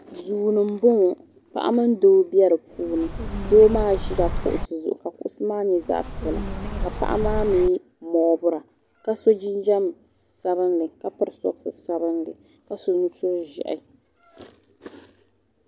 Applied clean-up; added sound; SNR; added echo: none; Bird; 5 dB; none.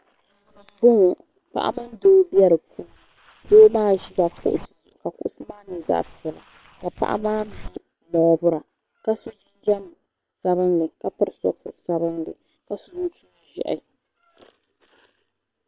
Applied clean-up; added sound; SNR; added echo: neural separator model SepFormer WHAM!.